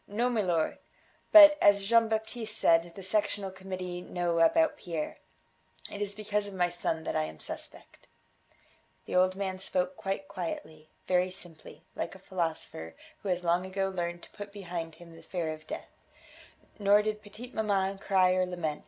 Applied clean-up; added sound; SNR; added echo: none; none; none; none.